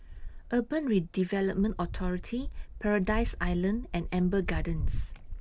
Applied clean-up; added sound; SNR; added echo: none; Wind; 4 dB; none.